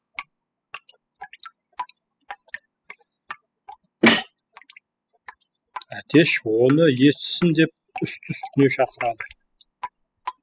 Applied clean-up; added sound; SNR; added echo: classical method spectral subtraction.